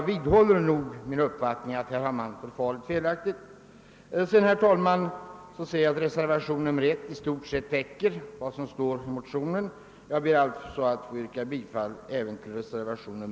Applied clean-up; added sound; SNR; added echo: none; none; none; none.